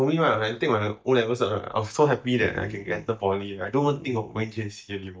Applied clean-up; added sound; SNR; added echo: neural mask model DeepFilterNet 3.